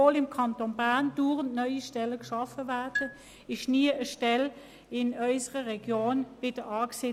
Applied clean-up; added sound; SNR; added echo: none; Marimba, xylophone; 11 dB; none.